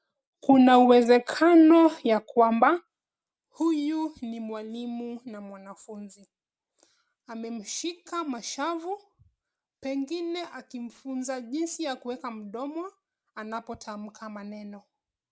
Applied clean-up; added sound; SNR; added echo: none; none; none; none.